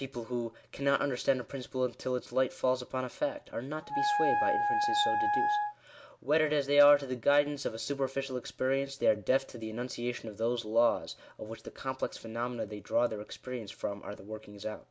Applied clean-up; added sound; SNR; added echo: none; Wind instrument, woodwind instrument; -1 dB; none.